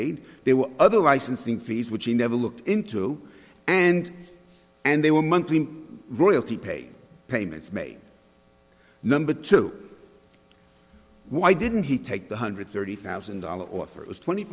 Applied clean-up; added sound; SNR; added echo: none; none; none; none.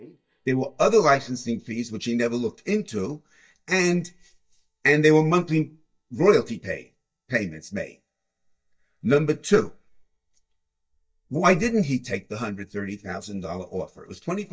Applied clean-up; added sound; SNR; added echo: neural mask model DeepFilterNet 3.